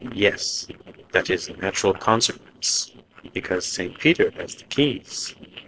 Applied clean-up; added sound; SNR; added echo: neural separator model SepFormer DNS4.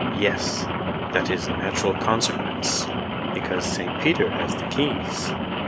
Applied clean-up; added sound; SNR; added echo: none; Rain; 0 dB; none.